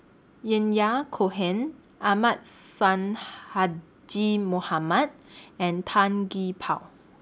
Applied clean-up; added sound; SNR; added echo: none; none; none; none.